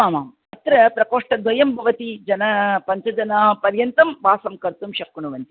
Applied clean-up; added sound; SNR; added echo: none; none; none; none.